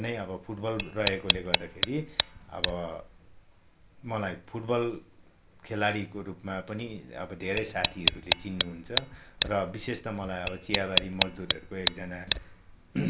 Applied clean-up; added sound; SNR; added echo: none; Tick; -3 dB; none.